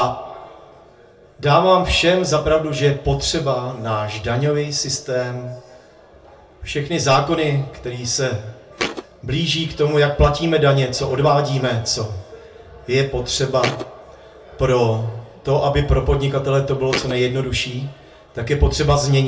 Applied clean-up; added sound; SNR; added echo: none; Thump, thud; 7 dB; reverberation time 0.2 s.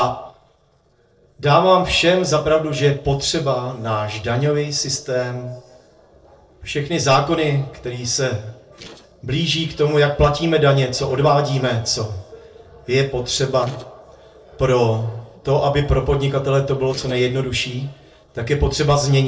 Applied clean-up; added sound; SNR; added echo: neural separator model SepFormer DNS4.